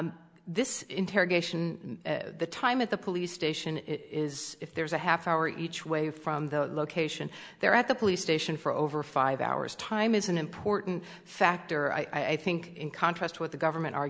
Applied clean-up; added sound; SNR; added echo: none; none; none; none.